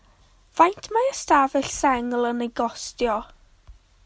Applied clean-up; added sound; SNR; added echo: none; none; none; none.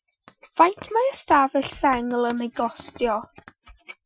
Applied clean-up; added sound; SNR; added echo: classical method Wiener filter.